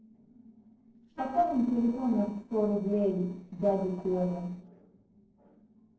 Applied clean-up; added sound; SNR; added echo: neural separator model SepFormer DNS4.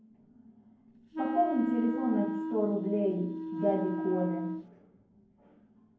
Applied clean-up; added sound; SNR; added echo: none; Wind instrument, woodwind instrument; 3 dB; reverberation time 0.9 s.